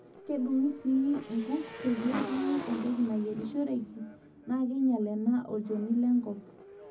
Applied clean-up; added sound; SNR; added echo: none; Motorcycle / Engine; 13 dB; reverberation time 0.4 s.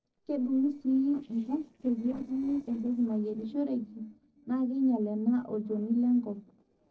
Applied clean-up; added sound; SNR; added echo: neural separator model SepFormer DNS4.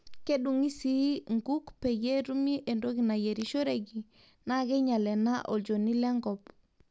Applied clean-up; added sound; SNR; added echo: none; none; none; none.